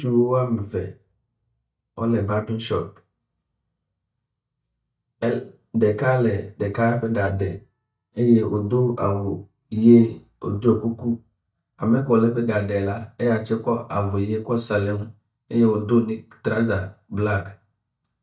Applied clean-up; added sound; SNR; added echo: neural mask model DeepFilterNet 3.